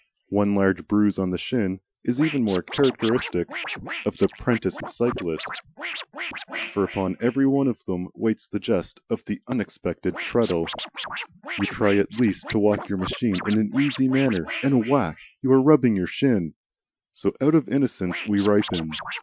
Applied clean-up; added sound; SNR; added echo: classical method Wiener filter.